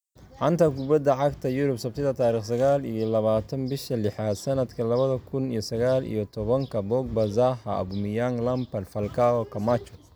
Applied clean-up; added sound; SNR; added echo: none; none; none; none.